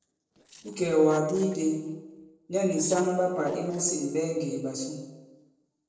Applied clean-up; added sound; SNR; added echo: neural separator model SepFormer DNS4.